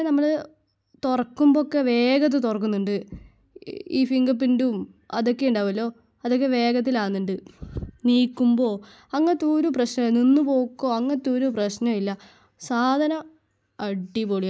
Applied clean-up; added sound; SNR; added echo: none; none; none; none.